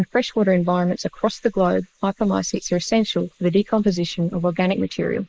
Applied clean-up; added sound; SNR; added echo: neural mask model Resemble Enhance denoiser.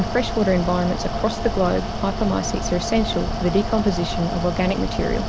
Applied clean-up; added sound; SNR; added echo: none; Mechanical fan; 3 dB; none.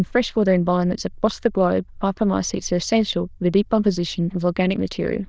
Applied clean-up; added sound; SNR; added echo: neural diffusion model UNIVERSE++.